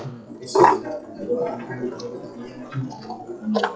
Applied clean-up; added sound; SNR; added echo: classical method WPE with log-MMSE.